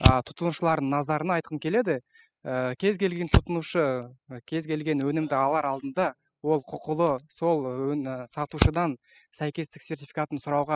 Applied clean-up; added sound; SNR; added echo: classical method spectral subtraction.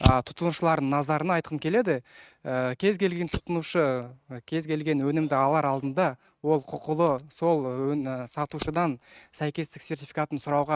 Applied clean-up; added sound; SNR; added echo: neural mask model RNNoise.